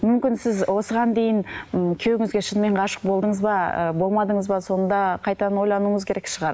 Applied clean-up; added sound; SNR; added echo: none; none; none; none.